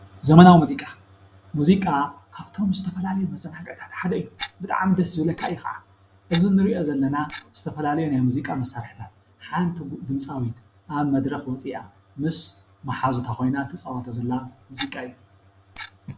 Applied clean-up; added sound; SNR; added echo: none; Clock; 16 dB; none.